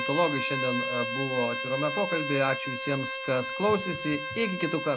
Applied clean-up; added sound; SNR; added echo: none; Bowed string instrument; 4 dB; none.